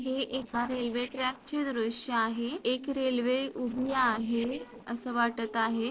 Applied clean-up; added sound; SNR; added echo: neural separator model SepFormer DNS4.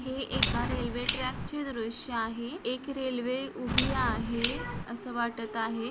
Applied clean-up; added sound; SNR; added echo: none; Clock; -1 dB; none.